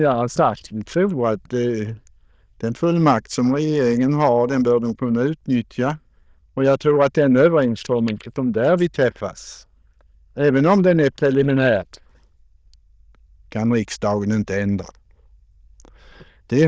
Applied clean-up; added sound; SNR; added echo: neural diffusion model UNIVERSE++.